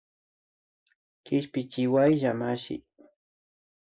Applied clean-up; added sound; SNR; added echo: neural mask model Resemble Enhance denoiser.